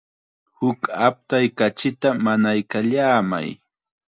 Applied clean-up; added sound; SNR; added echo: none; none; none; none.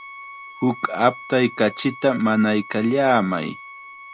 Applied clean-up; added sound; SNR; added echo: none; Bowed string instrument; 17 dB; none.